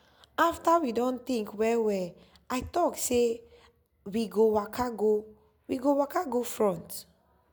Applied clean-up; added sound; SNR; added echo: none; none; none; none.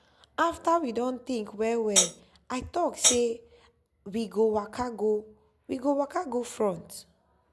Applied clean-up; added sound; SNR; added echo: none; Hi-hat; -5 dB; none.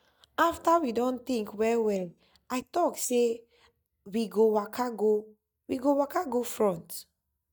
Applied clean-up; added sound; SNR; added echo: neural mask model DeepFilterNet 3.